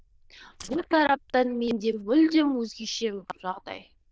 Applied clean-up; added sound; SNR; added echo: neural diffusion model UNIVERSE++.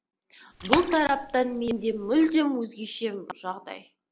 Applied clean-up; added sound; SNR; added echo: none; Splash, splatter; 6 dB; none.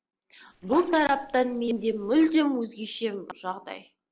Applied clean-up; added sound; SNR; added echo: neural separator model SepFormer DNS4.